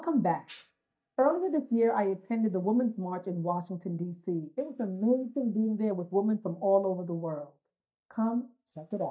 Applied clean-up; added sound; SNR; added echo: neural mask model DeepFilterNet 3.